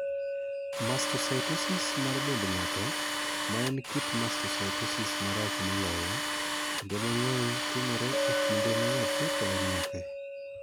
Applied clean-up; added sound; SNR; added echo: none; Chink, clink + Tools; -4 dB; none.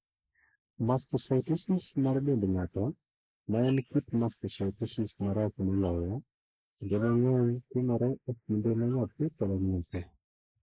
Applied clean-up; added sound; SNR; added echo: neural mask model Resemble Enhance denoiser.